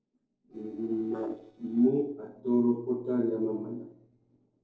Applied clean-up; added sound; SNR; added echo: neural separator model SepFormer DNS4.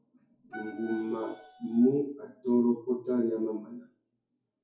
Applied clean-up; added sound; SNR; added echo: classical method WPE with log-MMSE.